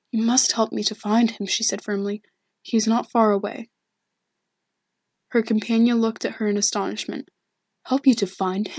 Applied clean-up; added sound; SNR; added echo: none; none; none; none.